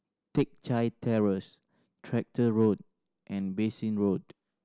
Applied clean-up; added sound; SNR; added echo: none; none; none; none.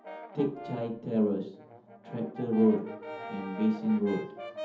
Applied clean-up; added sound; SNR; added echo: none; Brass instrument; 13 dB; reverberation time 0.7 s.